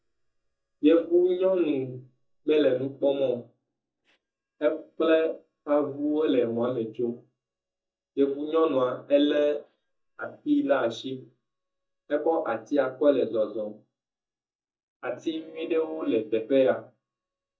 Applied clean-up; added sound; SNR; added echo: neural mask model DeepFilterNet 3.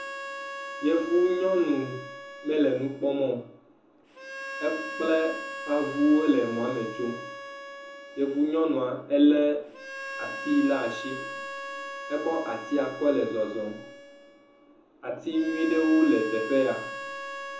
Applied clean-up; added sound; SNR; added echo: none; Harmonica; 11 dB; reverberation time 0.6 s.